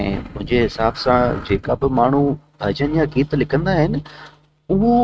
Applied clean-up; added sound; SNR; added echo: neural mask model RNNoise.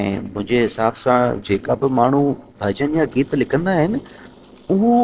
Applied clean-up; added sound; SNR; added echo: neural separator model SepFormer DNS4.